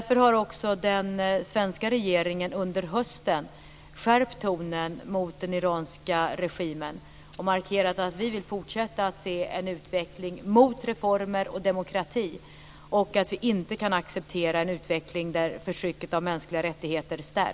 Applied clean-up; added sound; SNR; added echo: none; none; none; none.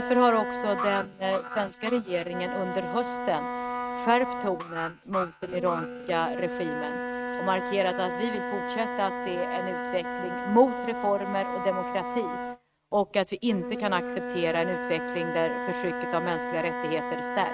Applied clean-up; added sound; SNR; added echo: neural mask model RNNoise.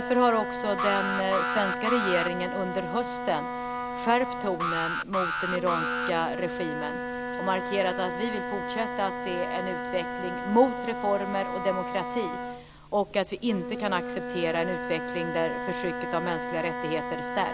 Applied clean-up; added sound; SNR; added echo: none; Wind instrument, woodwind instrument + Alarm; 3 dB; none.